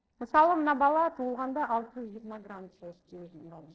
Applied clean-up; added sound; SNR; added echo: neural separator model SepFormer DNS4.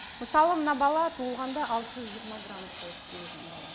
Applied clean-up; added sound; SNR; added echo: none; Fixed-wing aircraft, airplane; 11 dB; none.